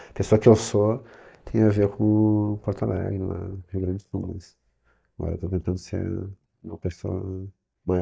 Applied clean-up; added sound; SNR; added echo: neural mask model DeepFilterNet 3.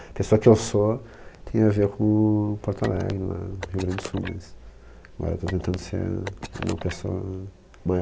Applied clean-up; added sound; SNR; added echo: none; Telephone; 13 dB; none.